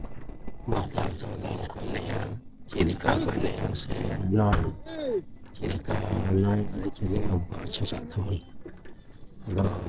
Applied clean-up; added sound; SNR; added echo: neural separator model SepFormer DNS4.